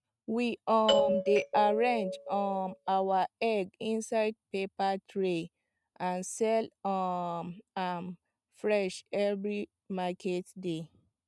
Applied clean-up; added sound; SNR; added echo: neural mask model RNNoise.